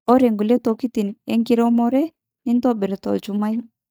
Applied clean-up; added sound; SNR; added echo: neural mask model DeepFilterNet 3.